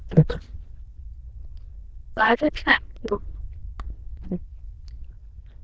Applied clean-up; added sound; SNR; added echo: neural diffusion model UNIVERSE++.